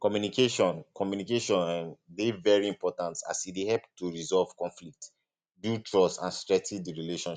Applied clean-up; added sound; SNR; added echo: none; none; none; none.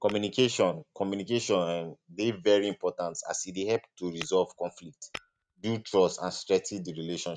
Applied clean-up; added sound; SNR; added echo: neural mask model RNNoise.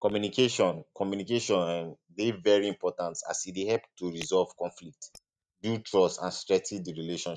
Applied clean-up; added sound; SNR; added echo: neural mask model DeepFilterNet 3.